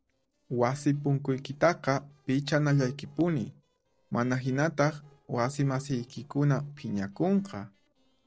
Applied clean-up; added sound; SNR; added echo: neural separator model SepFormer DNS4.